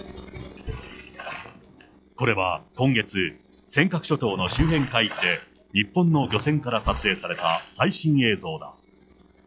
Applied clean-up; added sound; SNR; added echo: classical method log-MMSE.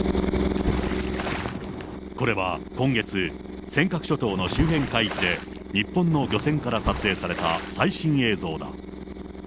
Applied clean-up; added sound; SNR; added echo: none; Walk, footsteps + Water / Splash, splatter; 8 dB; none.